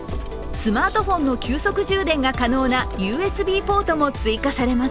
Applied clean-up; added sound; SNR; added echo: none; Bird / Dog + Car; 15 dB; none.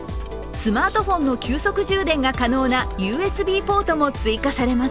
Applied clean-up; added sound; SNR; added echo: none; none; none; none.